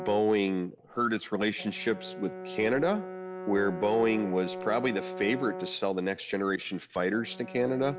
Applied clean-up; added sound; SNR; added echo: none; Brass instrument; 11 dB; none.